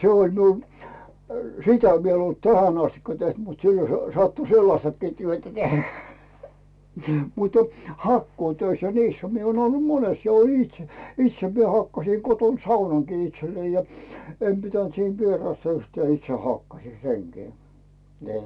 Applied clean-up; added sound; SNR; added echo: none; none; none; none.